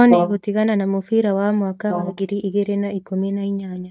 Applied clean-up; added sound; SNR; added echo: neural mask model DeepFilterNet 3.